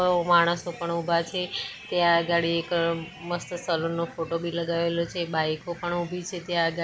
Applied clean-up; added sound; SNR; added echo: none; none; none; none.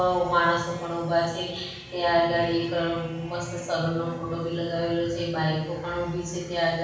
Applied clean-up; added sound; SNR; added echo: none; none; none; reverberation time 1.2 s.